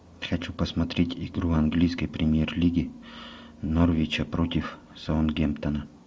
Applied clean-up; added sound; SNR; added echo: none; none; none; none.